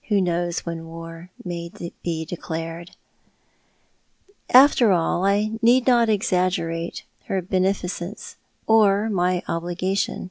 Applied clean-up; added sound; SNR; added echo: none; none; none; none.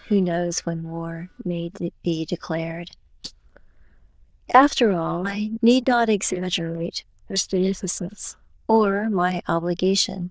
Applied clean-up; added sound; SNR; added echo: neural diffusion model UNIVERSE++.